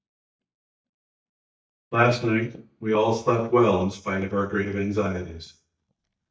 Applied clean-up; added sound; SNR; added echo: neural mask model DeepFilterNet 3.